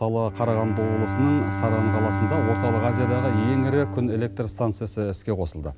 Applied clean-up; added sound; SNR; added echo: none; Bowed string instrument; 3 dB; none.